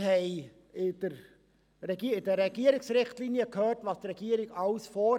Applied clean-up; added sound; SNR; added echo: none; none; none; none.